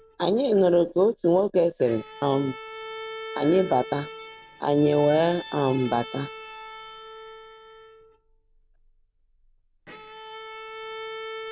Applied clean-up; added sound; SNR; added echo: none; Bowed string instrument; 14 dB; none.